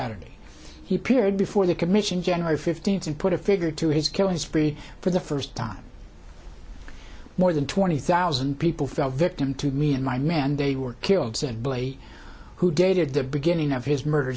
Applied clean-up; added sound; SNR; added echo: none; none; none; none.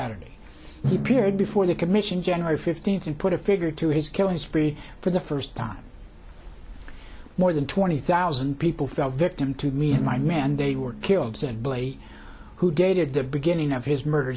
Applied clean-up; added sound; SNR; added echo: none; Drum; 13 dB; none.